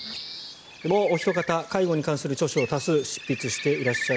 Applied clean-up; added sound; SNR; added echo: none; Bird; 10 dB; none.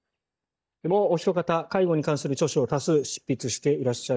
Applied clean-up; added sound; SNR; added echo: neural mask model DeepFilterNet 3.